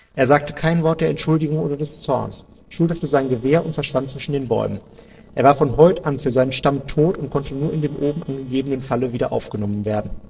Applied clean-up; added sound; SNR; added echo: neural separator model SepFormer DNS4.